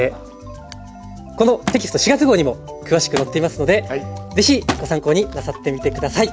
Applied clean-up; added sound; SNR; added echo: none; Thump, thud; 14 dB; none.